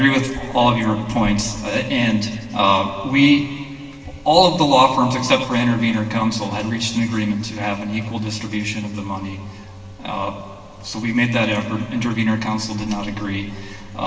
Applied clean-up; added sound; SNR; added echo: none; none; none; reverberation time 2.2 s.